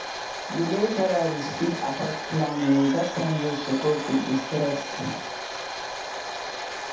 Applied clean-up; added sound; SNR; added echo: none; Domestic sounds, home sounds; 6 dB; reverberation time 0.7 s.